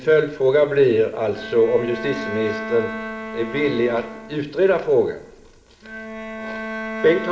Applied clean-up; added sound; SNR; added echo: none; Bowed string instrument; 11 dB; reverberation time 0.6 s.